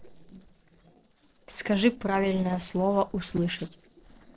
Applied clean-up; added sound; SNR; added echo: neural separator model SepFormer DNS4.